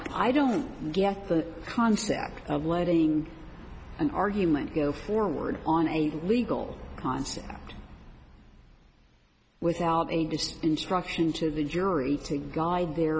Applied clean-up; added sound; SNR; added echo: none; none; none; none.